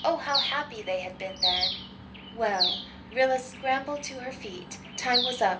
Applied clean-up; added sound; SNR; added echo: none; Bird; 3 dB; reverberation time 0.3 s.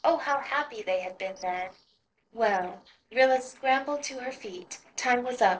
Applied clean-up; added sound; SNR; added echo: neural separator model SepFormer DNS4.